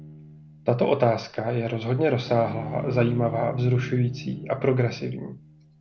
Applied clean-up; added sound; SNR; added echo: none; Bowed string instrument; 13 dB; none.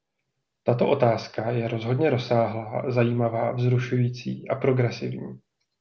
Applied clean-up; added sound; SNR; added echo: none; none; none; none.